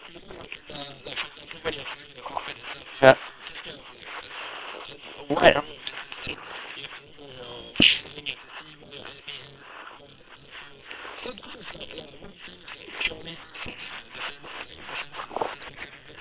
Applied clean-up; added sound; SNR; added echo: neural separator model SepFormer WHAM!.